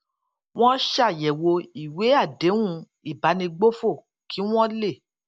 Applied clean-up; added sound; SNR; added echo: none; none; none; none.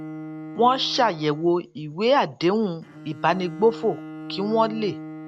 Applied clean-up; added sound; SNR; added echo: none; Bowed string instrument; 14 dB; none.